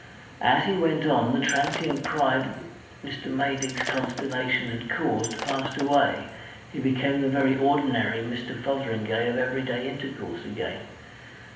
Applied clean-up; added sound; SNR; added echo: none; Shatter; 11 dB; reverberation time 0.8 s.